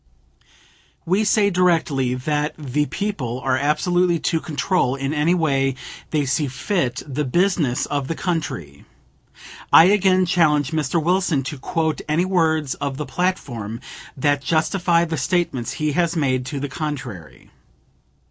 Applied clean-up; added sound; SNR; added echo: none; none; none; none.